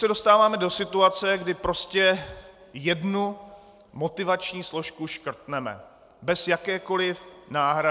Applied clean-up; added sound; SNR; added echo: none; none; none; none.